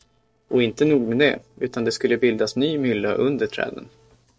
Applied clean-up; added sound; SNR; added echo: neural separator model SepFormer DNS4.